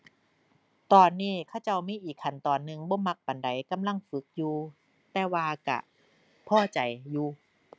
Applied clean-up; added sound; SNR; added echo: none; none; none; none.